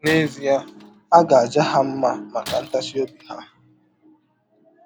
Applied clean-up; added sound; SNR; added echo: none; Shatter; 20 dB; none.